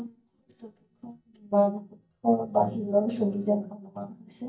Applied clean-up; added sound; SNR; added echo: neural mask model DeepFilterNet 3.